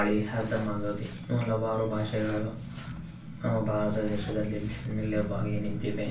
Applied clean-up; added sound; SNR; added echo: none; Zipper (clothing); 20 dB; reverberation time 0.3 s.